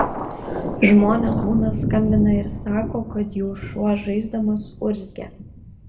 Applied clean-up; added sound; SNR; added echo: none; Thunder; 6 dB; reverberation time 0.5 s.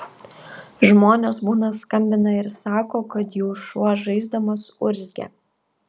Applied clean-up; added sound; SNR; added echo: none; none; none; none.